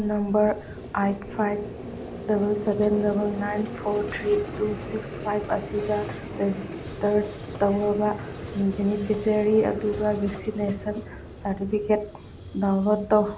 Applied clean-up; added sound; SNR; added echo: none; Vehicle; 10 dB; none.